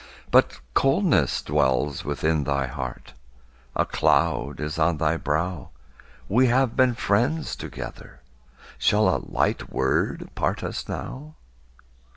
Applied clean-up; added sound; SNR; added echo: none; none; none; none.